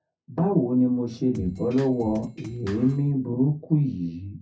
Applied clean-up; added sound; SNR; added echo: none; Drum kit; 16 dB; reverberation time 0.3 s.